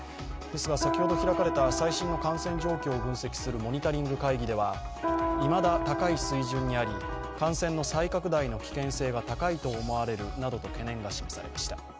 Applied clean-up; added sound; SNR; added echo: none; Electric guitar; 2 dB; none.